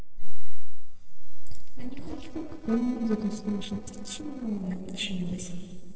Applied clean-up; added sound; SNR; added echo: neural separator model SepFormer DNS4.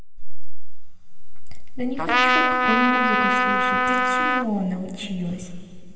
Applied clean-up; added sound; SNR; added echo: none; Trumpet; 0 dB; reverberation time 2.9 s.